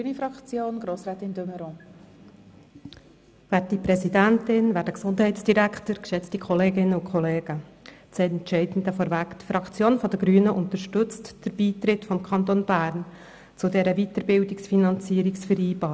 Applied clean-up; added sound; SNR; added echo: none; none; none; none.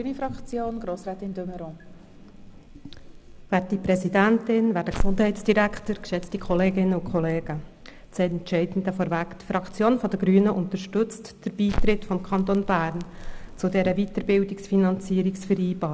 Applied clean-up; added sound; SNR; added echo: none; Crackle; 8 dB; none.